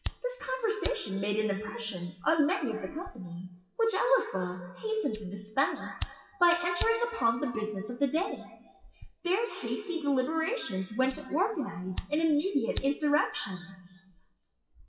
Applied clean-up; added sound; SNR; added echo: classical method WPE with log-MMSE.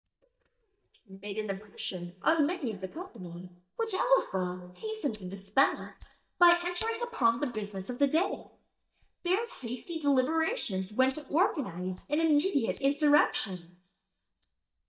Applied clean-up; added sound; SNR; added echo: neural mask model DeepFilterNet 3.